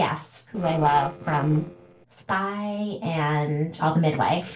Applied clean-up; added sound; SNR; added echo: neural separator model SepFormer DNS4.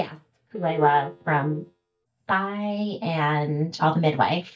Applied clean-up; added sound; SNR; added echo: neural mask model DeepFilterNet 3.